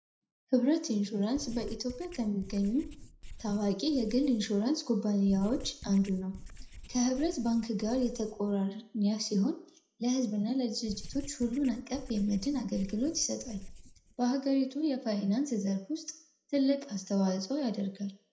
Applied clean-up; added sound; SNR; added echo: none; Writing; 15 dB; reverberation time 0.5 s.